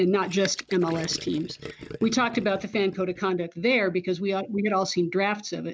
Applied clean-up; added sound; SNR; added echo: none; Gurgling; 15 dB; none.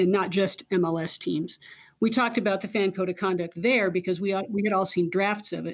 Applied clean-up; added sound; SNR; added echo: none; none; none; none.